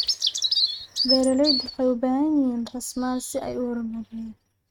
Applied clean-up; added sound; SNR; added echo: neural mask model RNNoise.